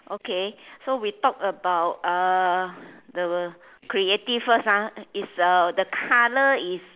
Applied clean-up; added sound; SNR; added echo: none; none; none; none.